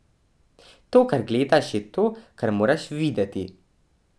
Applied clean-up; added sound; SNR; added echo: none; none; none; none.